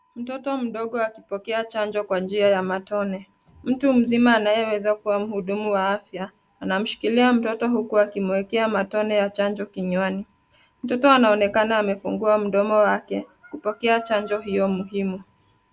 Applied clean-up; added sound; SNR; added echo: none; none; none; none.